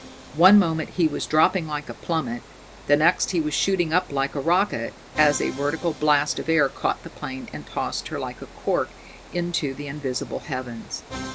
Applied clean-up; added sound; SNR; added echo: none; Musical instrument + Water; 17 dB; none.